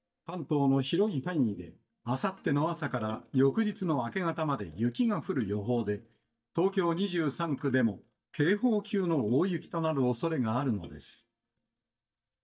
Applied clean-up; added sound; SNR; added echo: neural mask model DeepFilterNet 3.